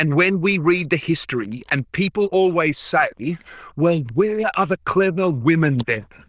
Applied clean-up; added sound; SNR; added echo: neural diffusion model UNIVERSE++.